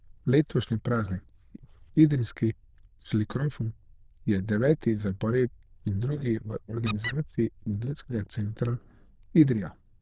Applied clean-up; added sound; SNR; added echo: neural diffusion model UNIVERSE++.